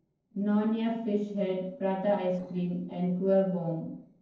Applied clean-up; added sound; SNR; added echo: neural separator model SepFormer DNS4.